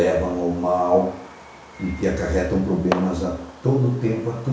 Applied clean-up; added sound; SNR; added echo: none; Fireworks; 14 dB; reverberation time 0.6 s.